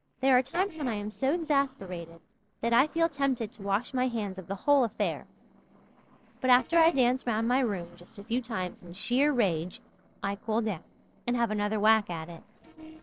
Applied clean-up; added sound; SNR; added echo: neural separator model SepFormer DNS4.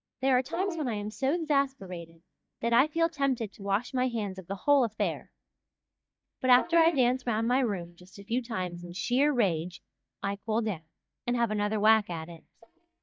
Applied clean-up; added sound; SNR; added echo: neural mask model DeepFilterNet 3.